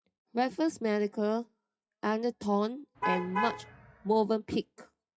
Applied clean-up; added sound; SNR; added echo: classical method WPE with log-MMSE.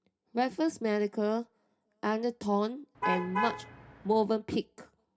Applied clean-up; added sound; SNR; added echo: none; Alarm / Truck; 3 dB; reverberation time 0.3 s.